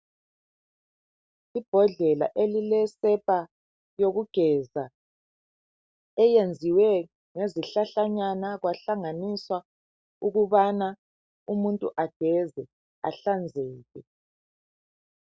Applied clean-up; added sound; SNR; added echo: none; none; none; none.